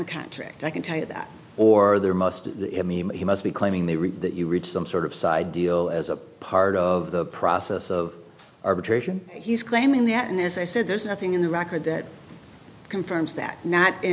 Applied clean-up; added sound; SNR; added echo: none; none; none; none.